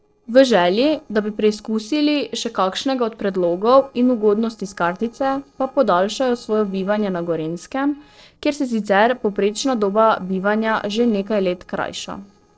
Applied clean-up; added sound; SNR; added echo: neural separator model SepFormer DNS4.